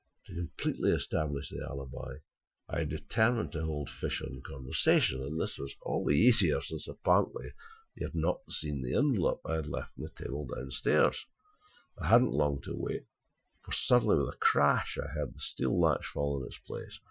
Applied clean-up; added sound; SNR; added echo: classical method Wiener filter.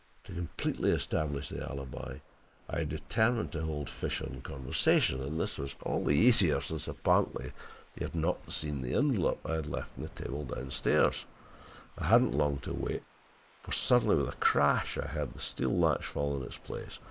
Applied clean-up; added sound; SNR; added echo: neural mask model Resemble Enhance denoiser.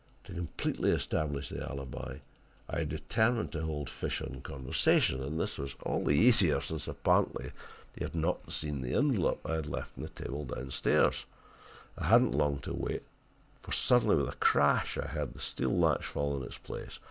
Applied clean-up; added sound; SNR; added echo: none; none; none; none.